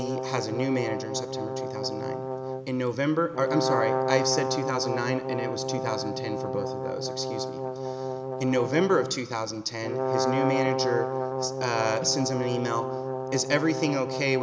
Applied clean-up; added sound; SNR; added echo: none; Brass instrument; 2 dB; none.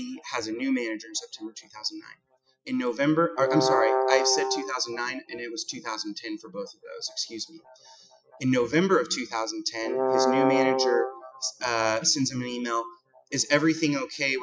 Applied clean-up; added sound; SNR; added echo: classical method Wiener filter.